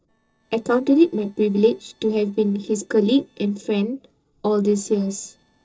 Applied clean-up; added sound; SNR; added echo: neural separator model SepFormer DNS4.